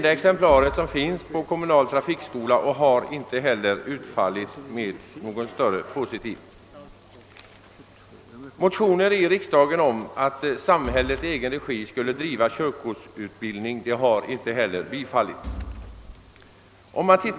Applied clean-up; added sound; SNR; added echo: none; Thump, thud; 13 dB; none.